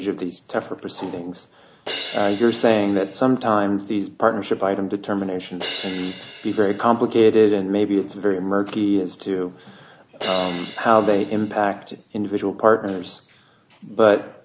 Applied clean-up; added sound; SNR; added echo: none; Crash cymbal; 11 dB; none.